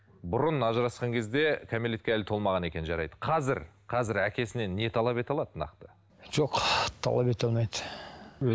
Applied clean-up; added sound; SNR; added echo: none; none; none; none.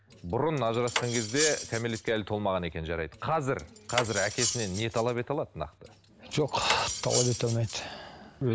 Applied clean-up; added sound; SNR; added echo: none; Cutlery, silverware; 7 dB; none.